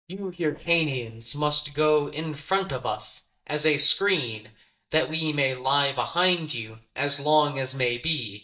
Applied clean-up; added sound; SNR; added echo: neural mask model DeepFilterNet 3.